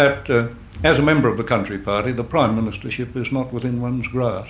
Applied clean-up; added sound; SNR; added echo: none; none; none; none.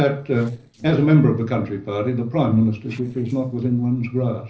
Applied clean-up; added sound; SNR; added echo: neural separator model SepFormer DNS4.